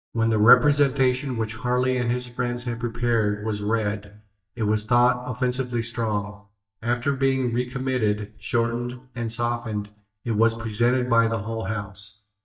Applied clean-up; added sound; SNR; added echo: neural mask model DeepFilterNet 3.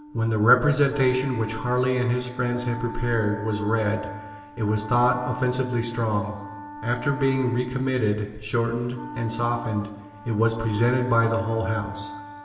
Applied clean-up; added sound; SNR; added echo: none; Wind instrument, woodwind instrument; 14 dB; reverberation time 1.4 s.